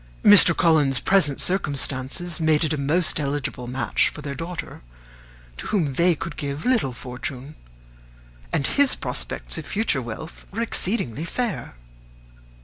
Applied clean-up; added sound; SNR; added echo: none; none; none; none.